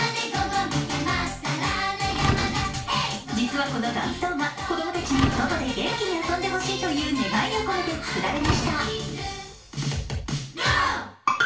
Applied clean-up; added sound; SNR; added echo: none; Thump, thud; 7 dB; reverberation time 0.3 s.